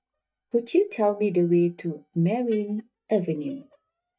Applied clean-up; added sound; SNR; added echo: neural mask model DeepFilterNet 3.